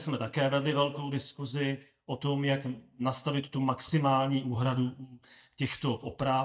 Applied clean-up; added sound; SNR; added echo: neural mask model DeepFilterNet 3.